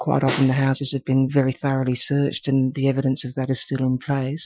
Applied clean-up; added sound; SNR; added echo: classical method Wiener filter.